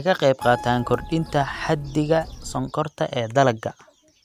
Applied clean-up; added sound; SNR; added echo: none; Keyboard (musical); 14 dB; none.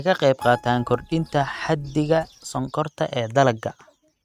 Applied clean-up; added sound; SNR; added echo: neural mask model RNNoise.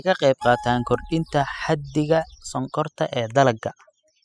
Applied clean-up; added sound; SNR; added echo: classical method spectral subtraction.